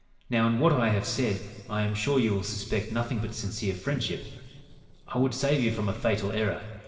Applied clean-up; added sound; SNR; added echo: neural separator model SepFormer DNS4.